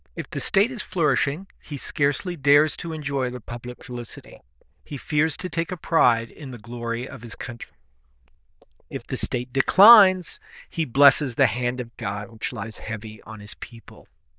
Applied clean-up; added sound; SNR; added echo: neural diffusion model UNIVERSE++.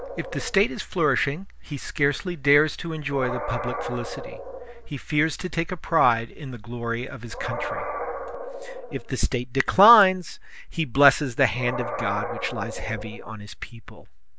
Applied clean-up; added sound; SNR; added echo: none; Animal; 11 dB; none.